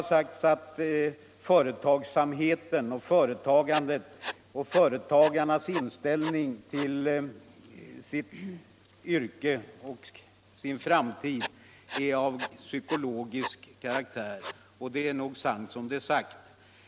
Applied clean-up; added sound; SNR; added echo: none; Writing; 12 dB; none.